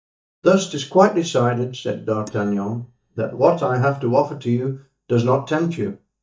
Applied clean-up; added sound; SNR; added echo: neural mask model DeepFilterNet 3.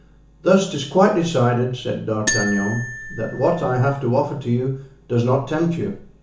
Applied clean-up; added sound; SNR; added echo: none; Marimba, xylophone; 7 dB; reverberation time 0.8 s.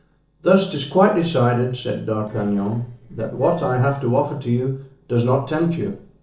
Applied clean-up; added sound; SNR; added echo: neural separator model SepFormer DNS4.